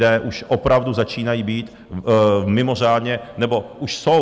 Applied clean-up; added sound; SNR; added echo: none; none; none; none.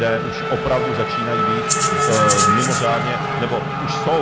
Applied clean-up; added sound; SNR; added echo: none; Rattle (instrument) + Race car, auto racing / Accelerating, revving, vroom; -3 dB; none.